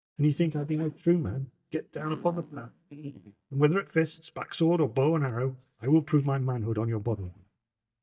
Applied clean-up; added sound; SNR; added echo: neural mask model DeepFilterNet 3.